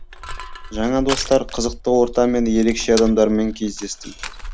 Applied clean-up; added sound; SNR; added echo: none; Crushing; 10 dB; none.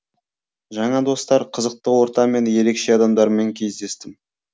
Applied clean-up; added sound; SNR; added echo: none; none; none; none.